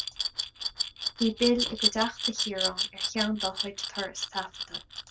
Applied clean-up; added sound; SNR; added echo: none; Glass; 0 dB; none.